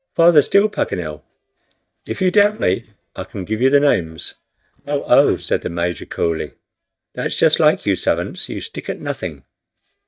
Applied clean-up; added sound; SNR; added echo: neural mask model DeepFilterNet 3.